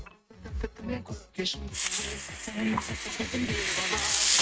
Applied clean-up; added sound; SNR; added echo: neural mask model RNNoise.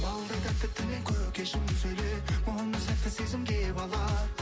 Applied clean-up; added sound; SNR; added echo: none; none; none; none.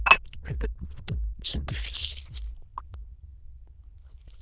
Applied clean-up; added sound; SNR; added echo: neural diffusion model UNIVERSE++.